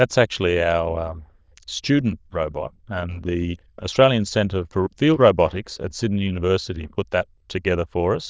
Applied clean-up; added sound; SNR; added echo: neural diffusion model UNIVERSE++.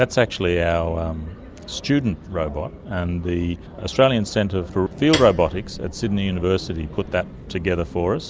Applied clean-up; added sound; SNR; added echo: none; Piano; 13 dB; none.